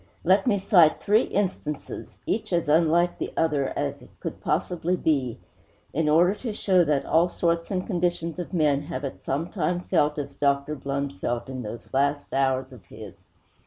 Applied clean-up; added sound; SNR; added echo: none; none; none; none.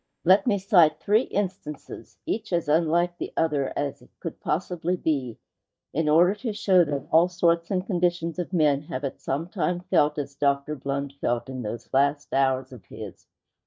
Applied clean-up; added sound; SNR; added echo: neural mask model DeepFilterNet 3.